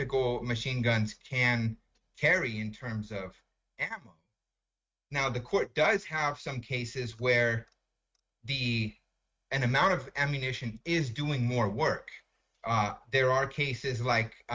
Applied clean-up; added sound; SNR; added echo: neural mask model RNNoise.